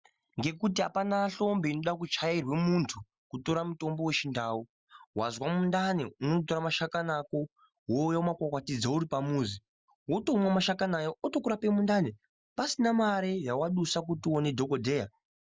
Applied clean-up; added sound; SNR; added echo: none; none; none; none.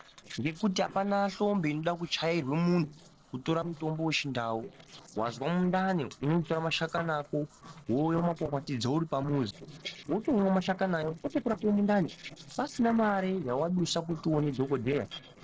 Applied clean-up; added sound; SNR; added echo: neural separator model SepFormer DNS4.